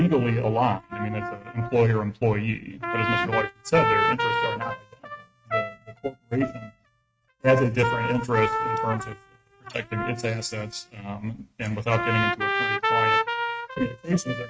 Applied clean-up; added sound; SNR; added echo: neural mask model RNNoise.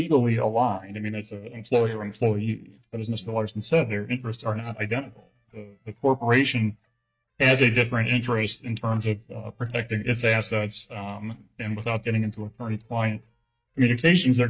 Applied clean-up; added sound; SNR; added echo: neural mask model DeepFilterNet 3.